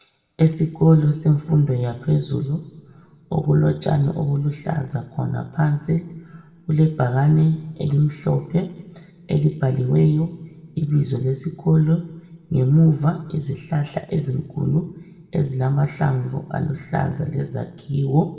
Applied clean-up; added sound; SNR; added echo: none; none; none; reverberation time 1.0 s.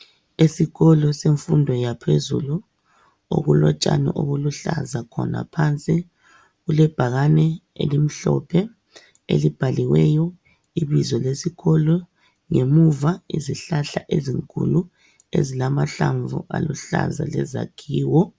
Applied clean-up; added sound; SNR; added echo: none; none; none; none.